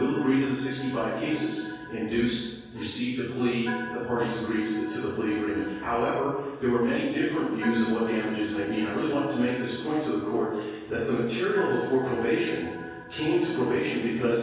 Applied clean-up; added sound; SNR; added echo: none; Organ; 15 dB; reverberation time 1.3 s.